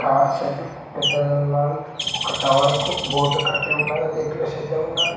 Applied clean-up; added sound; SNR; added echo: none; Bird; 6 dB; reverberation time 1.1 s.